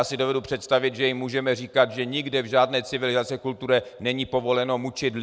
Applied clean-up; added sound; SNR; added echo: none; none; none; none.